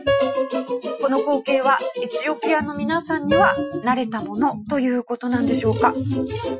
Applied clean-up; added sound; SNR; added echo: classical method Wiener filter.